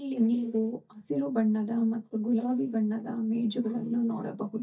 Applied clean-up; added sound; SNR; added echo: neural mask model DeepFilterNet 3.